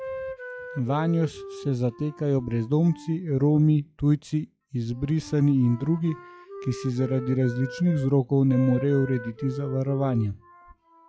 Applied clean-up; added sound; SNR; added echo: classical method log-MMSE.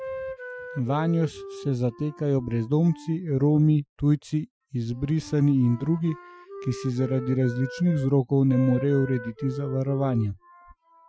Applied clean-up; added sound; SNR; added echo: classical method Wiener filter.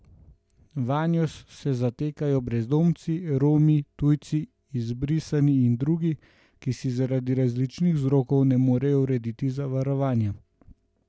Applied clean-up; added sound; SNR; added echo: none; none; none; none.